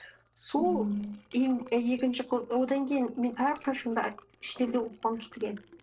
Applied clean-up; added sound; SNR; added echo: neural separator model SepFormer DNS4.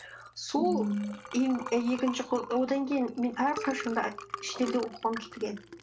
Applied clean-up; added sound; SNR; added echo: none; Liquid; 13 dB; reverberation time 0.2 s.